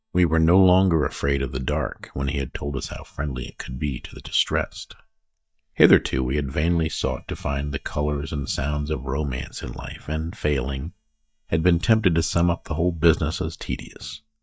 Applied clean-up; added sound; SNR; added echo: neural mask model DeepFilterNet 3.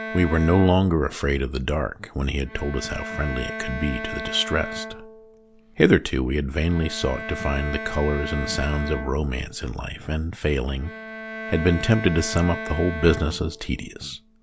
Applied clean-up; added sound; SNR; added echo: none; Bowed string instrument; 11 dB; none.